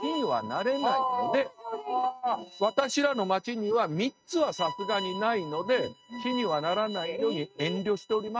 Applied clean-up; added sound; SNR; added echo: neural mask model RNNoise.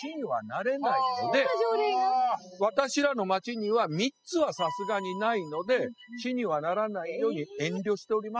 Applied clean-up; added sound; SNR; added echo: classical method spectral subtraction.